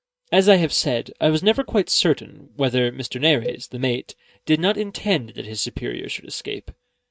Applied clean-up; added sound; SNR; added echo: neural mask model RNNoise.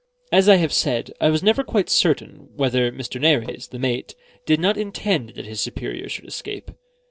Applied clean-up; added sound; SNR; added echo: neural separator model SepFormer DNS4.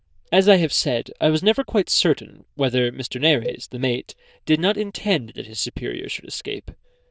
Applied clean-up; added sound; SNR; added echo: neural diffusion model UNIVERSE++.